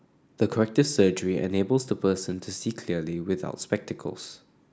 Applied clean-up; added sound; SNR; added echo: none; none; none; none.